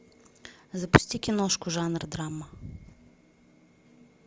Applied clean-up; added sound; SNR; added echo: none; none; none; none.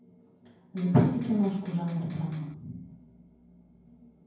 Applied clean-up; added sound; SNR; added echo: none; Electric guitar; 17 dB; reverberation time 0.9 s.